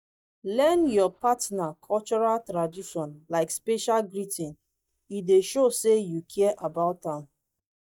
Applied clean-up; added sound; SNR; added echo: neural mask model DeepFilterNet 3.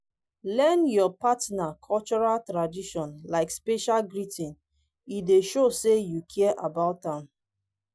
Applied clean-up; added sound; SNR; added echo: none; none; none; none.